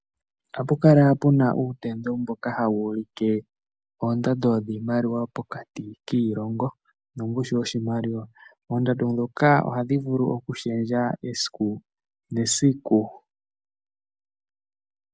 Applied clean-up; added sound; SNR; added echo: none; none; none; none.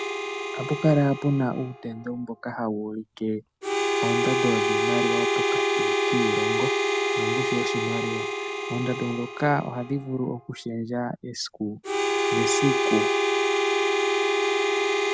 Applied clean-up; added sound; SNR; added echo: none; Harmonica; -3 dB; none.